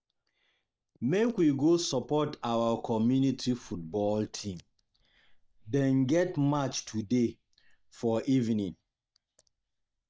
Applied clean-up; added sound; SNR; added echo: neural mask model DeepFilterNet 3.